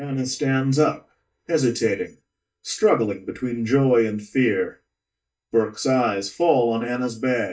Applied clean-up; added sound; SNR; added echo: neural mask model DeepFilterNet 3.